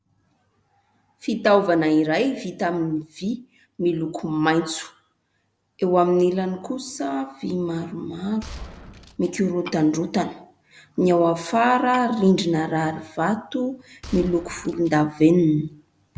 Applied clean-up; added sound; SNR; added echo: none; Gunshot, gunfire + Tap / Glass; 17 dB; none.